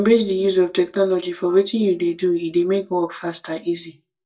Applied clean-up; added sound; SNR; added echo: neural mask model DeepFilterNet 3.